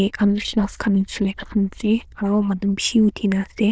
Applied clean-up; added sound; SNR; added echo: neural diffusion model UNIVERSE++.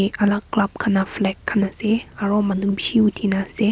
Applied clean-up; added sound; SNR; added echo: none; none; none; none.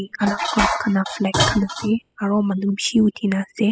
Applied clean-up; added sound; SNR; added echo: classical method spectral subtraction.